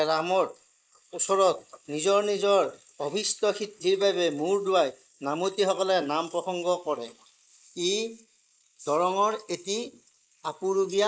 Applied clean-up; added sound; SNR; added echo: neural mask model Resemble Enhance denoiser.